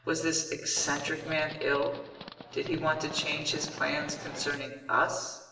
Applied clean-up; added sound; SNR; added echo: none; Livestock, farm animals, working animals; 12 dB; reverberation time 1.0 s.